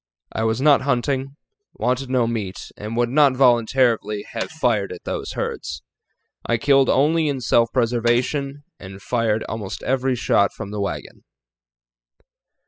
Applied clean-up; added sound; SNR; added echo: classical method spectral subtraction.